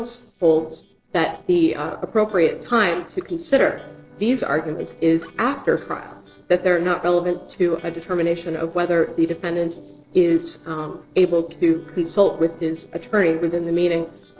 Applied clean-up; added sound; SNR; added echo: neural separator model SepFormer DNS4.